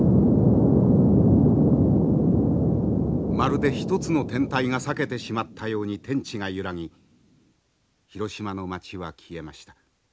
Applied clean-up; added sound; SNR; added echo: none; none; none; none.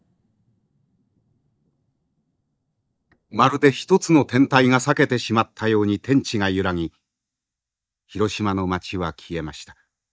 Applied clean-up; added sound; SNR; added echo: neural mask model DeepFilterNet 3.